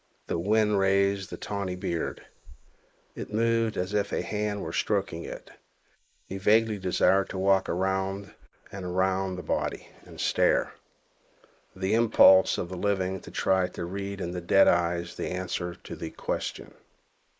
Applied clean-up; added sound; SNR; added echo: neural mask model Resemble Enhance denoiser.